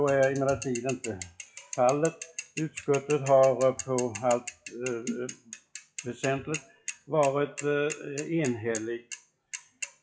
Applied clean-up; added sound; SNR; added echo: classical method WPE with log-MMSE.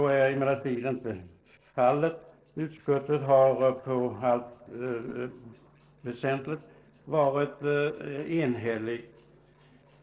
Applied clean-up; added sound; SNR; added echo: neural separator model SepFormer DNS4.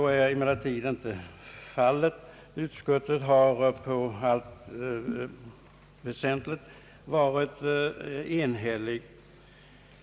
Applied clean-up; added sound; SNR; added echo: none; none; none; none.